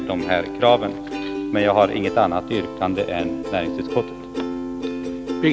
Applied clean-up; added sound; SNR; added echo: none; Plucked string instrument; 6 dB; none.